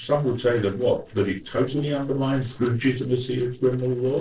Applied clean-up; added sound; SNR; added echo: neural separator model SepFormer DNS4.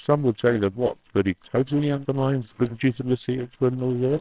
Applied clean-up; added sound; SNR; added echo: neural separator model SepFormer WHAMR!.